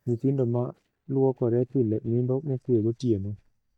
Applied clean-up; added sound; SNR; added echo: neural mask model DeepFilterNet 3.